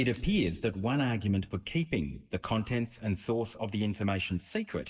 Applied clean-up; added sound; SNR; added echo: neural mask model DeepFilterNet 3.